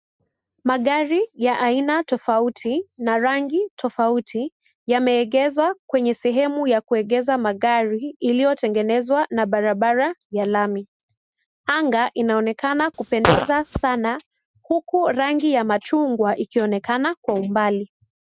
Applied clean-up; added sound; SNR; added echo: neural mask model RNNoise.